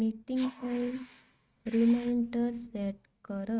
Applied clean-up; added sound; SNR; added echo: neural mask model RNNoise.